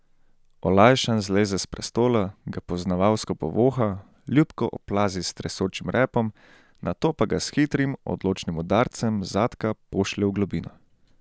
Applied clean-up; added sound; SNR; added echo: none; none; none; none.